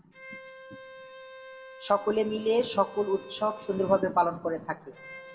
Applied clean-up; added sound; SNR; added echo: none; Bowed string instrument; 18 dB; reverberation time 1.7 s.